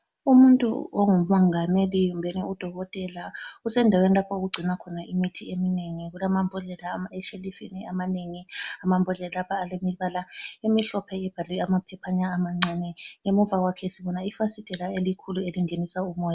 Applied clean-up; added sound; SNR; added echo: none; none; none; none.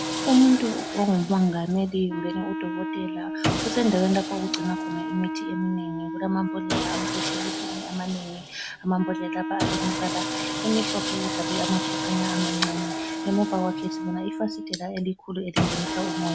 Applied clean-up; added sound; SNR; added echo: none; Wind instrument, woodwind instrument + Sawing; 2 dB; none.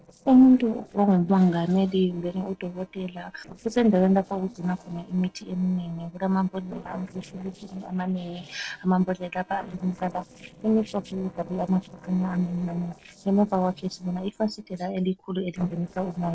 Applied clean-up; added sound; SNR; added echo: neural separator model SepFormer DNS4.